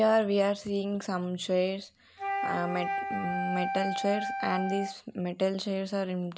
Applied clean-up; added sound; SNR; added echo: none; Wind instrument, woodwind instrument; 3 dB; none.